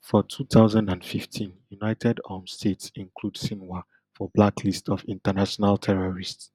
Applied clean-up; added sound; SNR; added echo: none; none; none; none.